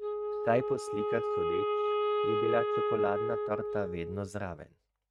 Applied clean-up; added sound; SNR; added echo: neural mask model RNNoise.